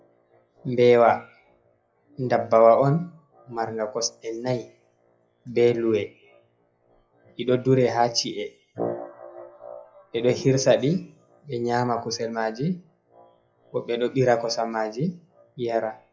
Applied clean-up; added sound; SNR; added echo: classical method WPE with log-MMSE.